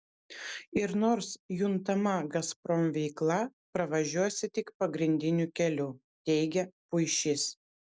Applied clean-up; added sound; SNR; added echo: none; none; none; none.